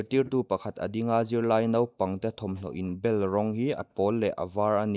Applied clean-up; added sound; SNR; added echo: neural mask model DeepFilterNet 3.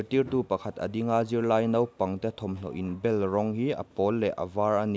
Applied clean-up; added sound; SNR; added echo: none; none; none; none.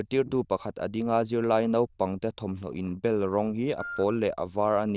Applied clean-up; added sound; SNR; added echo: neural diffusion model UNIVERSE++.